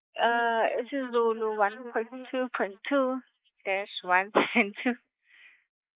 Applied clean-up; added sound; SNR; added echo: neural mask model Resemble Enhance denoiser.